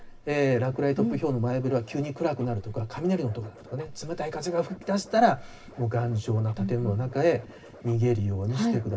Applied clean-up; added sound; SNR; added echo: none; Scratching (performance technique); 19 dB; reverberation time 0.4 s.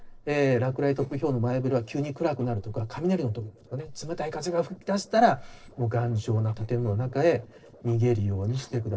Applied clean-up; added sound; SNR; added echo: neural separator model SepFormer DNS4.